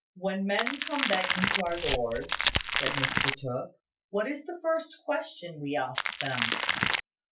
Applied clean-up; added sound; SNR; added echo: none; Camera + Crackle; -3 dB; none.